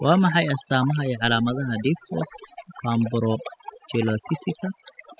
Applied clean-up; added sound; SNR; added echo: classical method spectral subtraction.